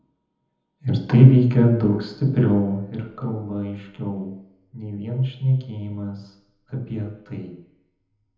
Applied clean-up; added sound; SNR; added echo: none; none; none; reverberation time 1.0 s.